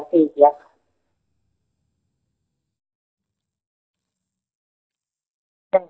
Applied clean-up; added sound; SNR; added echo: neural mask model DeepFilterNet 3.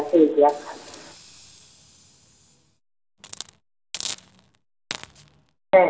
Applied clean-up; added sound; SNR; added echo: none; Hiss; 17 dB; reverberation time 0.5 s.